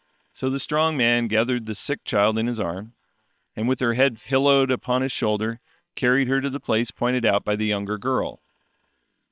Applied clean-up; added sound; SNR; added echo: neural separator model SepFormer WHAM!.